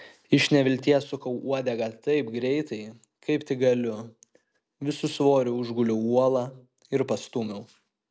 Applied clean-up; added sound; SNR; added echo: none; none; none; none.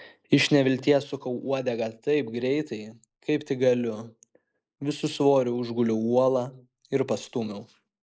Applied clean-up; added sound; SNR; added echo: neural mask model Resemble Enhance denoiser.